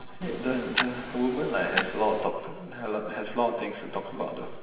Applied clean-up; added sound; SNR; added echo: none; Tick-tock; 4 dB; reverberation time 1.5 s.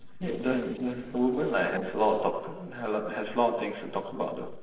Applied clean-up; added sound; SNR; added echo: neural separator model SepFormer DNS4.